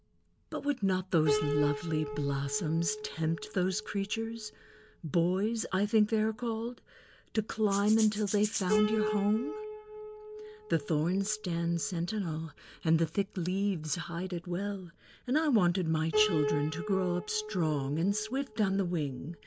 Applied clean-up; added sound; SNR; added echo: none; Piano + Rattle (instrument); 9 dB; none.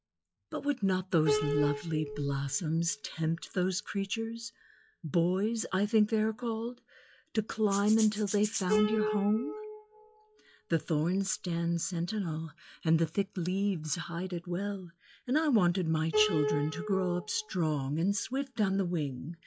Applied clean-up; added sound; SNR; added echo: classical method log-MMSE.